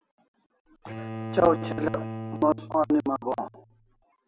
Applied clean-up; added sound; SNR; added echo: none; Bowed string instrument; 9 dB; none.